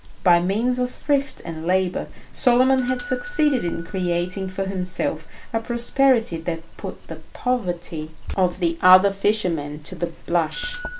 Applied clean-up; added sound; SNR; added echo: none; Doorbell + Writing; 12 dB; none.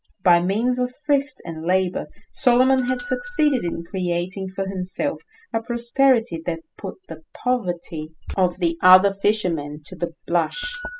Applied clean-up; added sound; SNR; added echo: classical method spectral subtraction.